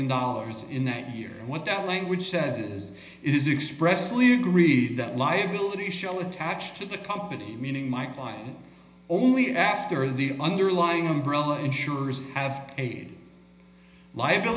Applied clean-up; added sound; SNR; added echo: none; none; none; reverberation time 1.0 s.